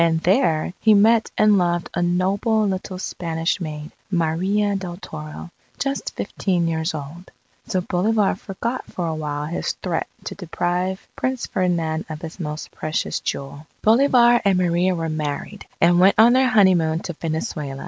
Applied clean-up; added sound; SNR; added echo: none; none; none; none.